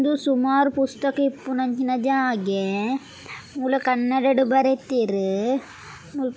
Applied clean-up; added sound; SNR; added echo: none; none; none; none.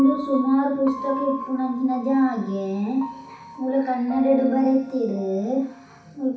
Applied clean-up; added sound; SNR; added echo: none; Piano; 14 dB; reverberation time 0.6 s.